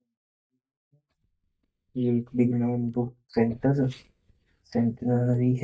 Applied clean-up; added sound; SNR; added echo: neural mask model DeepFilterNet 3.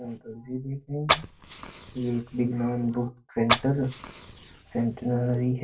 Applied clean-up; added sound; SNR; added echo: none; Fire; 2 dB; reverberation time 0.2 s.